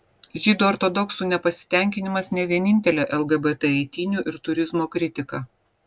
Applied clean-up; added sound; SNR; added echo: none; none; none; none.